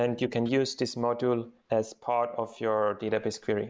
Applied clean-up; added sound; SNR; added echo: neural mask model Resemble Enhance denoiser.